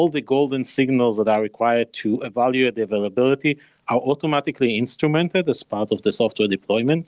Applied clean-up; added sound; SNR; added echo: none; none; none; none.